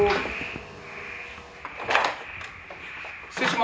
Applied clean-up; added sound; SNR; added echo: none; none; none; none.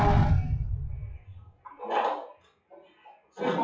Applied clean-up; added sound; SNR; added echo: classical method WPE with log-MMSE.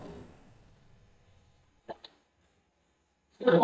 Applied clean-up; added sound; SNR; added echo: neural mask model DeepFilterNet 3.